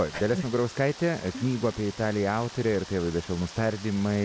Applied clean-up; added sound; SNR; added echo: none; Rain; 17 dB; none.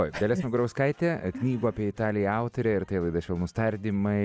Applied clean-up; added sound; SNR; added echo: none; none; none; none.